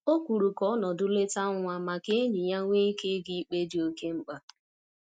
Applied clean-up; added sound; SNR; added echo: none; none; none; none.